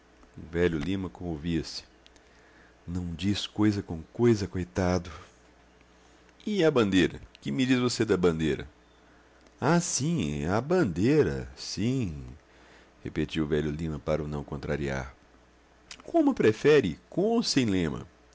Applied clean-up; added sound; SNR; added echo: none; none; none; none.